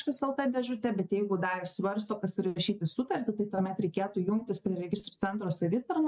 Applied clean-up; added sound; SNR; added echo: none; none; none; none.